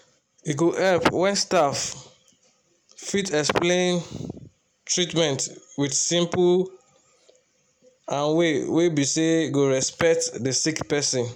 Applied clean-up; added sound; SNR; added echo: none; none; none; none.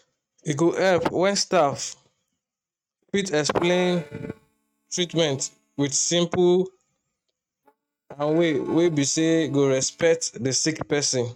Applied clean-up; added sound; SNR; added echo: neural mask model RNNoise.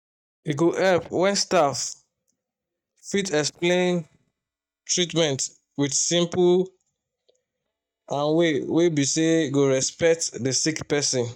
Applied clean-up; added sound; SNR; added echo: neural mask model DeepFilterNet 3.